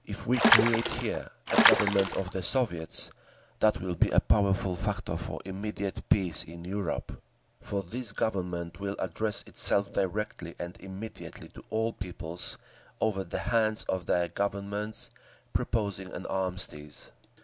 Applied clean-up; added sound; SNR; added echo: none; Water / Splash, splatter; -4 dB; none.